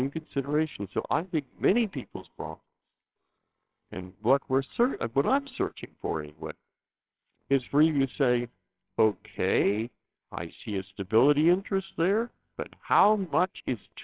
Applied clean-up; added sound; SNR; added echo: neural separator model SepFormer WHAMR!.